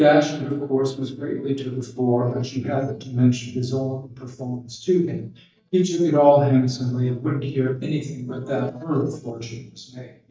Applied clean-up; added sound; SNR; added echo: neural mask model DeepFilterNet 3.